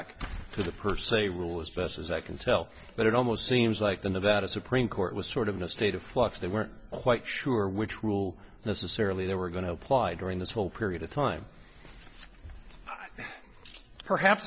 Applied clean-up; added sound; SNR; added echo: none; none; none; none.